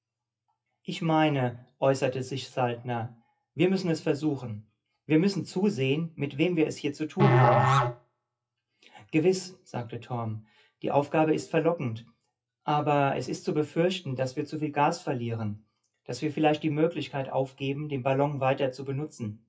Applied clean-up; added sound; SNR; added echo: classical method WPE with log-MMSE.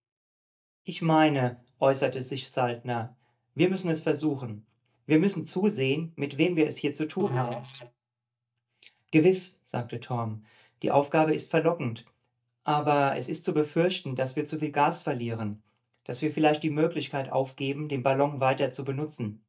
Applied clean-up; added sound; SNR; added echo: neural mask model DeepFilterNet 3.